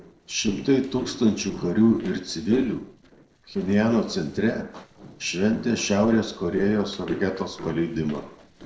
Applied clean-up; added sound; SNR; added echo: neural separator model SepFormer DNS4.